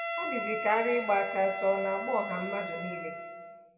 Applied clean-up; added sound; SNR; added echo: none; Wind instrument, woodwind instrument; 6 dB; reverberation time 1.2 s.